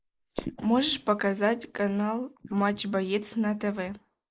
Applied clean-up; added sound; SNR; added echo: neural mask model Resemble Enhance denoiser.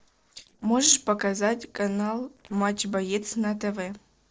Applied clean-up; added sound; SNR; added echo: neural separator model SepFormer DNS4.